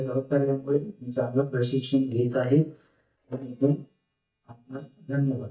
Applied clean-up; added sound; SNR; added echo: neural mask model DeepFilterNet 3.